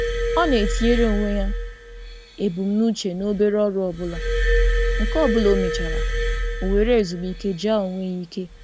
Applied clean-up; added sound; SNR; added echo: none; Glass; 1 dB; none.